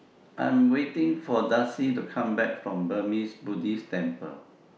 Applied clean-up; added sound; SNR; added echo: none; none; none; none.